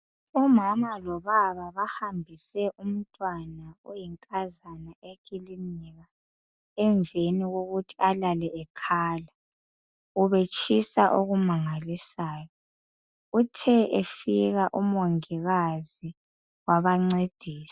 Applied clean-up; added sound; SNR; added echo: none; none; none; none.